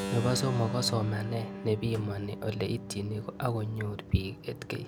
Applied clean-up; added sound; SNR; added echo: none; Keyboard (musical); 8 dB; none.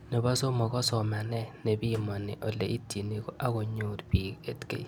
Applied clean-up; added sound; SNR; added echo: none; none; none; none.